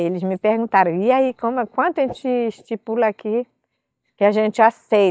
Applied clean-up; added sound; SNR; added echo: neural mask model DeepFilterNet 3.